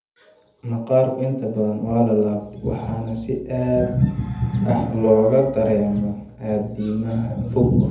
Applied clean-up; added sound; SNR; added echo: none; none; none; reverberation time 0.7 s.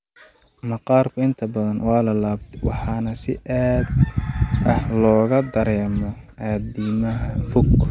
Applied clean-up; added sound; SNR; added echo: none; none; none; none.